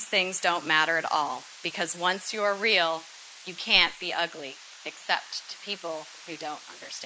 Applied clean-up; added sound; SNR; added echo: neural mask model Resemble Enhance denoiser.